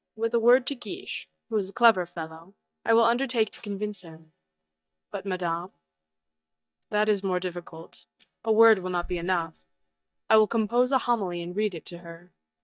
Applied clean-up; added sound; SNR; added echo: neural mask model DeepFilterNet 3.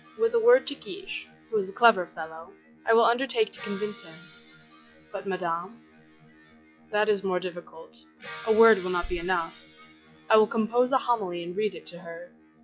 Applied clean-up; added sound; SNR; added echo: classical method log-MMSE.